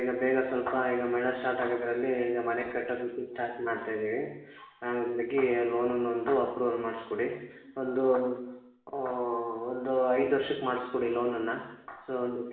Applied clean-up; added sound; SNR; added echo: none; none; none; reverberation time 0.9 s.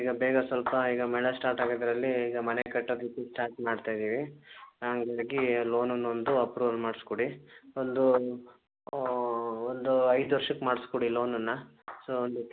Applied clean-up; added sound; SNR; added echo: none; none; none; none.